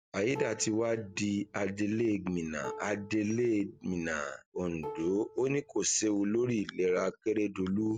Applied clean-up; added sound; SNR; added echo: none; Plucked string instrument; 16 dB; none.